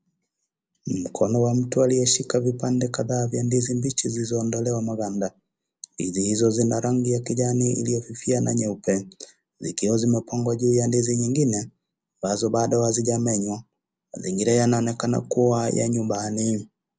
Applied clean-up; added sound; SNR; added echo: none; none; none; none.